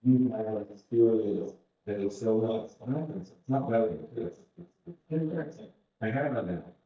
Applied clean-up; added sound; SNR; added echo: neural mask model DeepFilterNet 3.